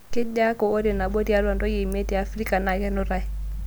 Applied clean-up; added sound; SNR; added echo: none; none; none; none.